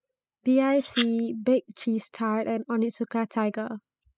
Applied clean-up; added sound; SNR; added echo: classical method spectral subtraction.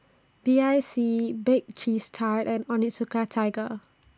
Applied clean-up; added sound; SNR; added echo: none; none; none; none.